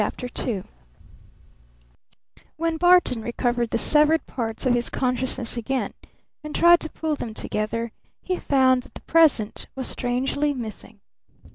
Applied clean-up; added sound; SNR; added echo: none; none; none; none.